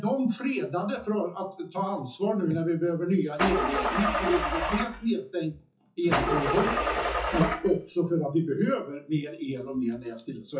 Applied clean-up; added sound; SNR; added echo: classical method WPE with log-MMSE.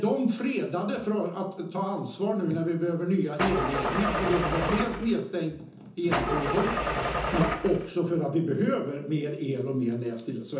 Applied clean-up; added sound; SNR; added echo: none; Engine starting / Car; 0 dB; reverberation time 0.6 s.